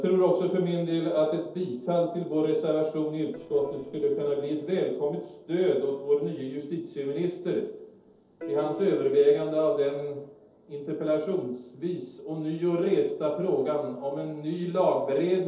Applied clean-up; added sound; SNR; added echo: neural separator model SepFormer DNS4.